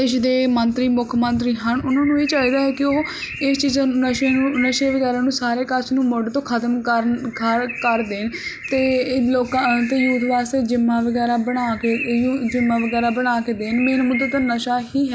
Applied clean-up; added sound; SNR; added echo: none; Bird; 12 dB; none.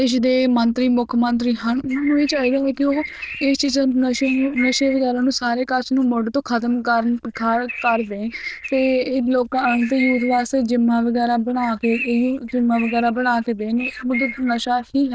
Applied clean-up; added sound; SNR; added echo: neural diffusion model UNIVERSE++.